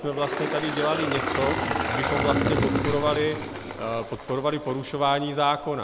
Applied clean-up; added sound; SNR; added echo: none; Engine; 2 dB; none.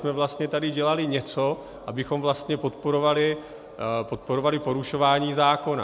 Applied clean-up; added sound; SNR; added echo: none; none; none; none.